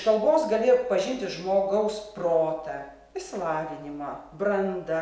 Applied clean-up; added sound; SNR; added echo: none; none; none; none.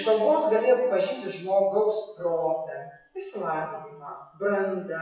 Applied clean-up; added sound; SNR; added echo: classical method WPE with log-MMSE.